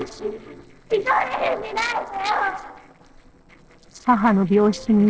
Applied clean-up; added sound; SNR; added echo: neural separator model SepFormer DNS4.